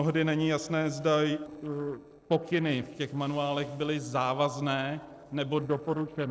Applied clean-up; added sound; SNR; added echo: neural separator model SepFormer DNS4.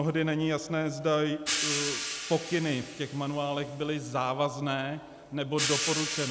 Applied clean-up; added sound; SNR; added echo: none; Hi-hat; 6 dB; none.